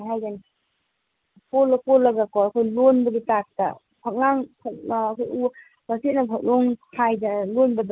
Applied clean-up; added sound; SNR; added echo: none; none; none; none.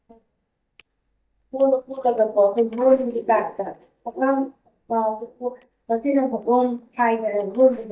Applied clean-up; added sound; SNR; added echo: neural mask model DeepFilterNet 3.